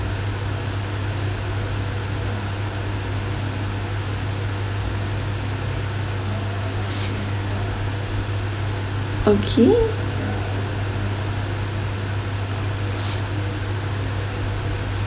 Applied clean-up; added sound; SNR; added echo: none; Fireworks; 14 dB; none.